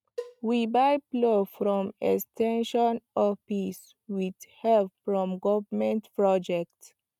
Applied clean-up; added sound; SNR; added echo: neural mask model RNNoise.